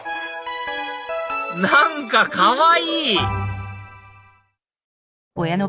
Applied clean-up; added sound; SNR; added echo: none; none; none; none.